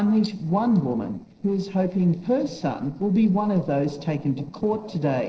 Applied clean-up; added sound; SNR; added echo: neural separator model SepFormer DNS4.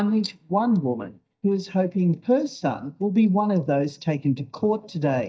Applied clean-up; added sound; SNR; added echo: neural mask model DeepFilterNet 3.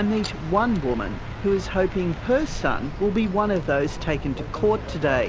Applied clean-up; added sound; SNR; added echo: none; none; none; none.